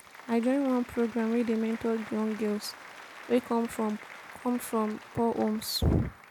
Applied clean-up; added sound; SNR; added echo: none; Applause; 17 dB; none.